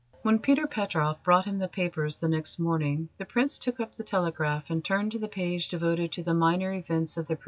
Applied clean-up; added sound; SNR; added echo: none; none; none; none.